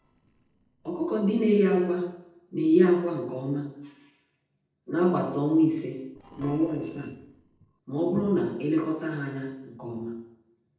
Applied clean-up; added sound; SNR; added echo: neural separator model SepFormer DNS4.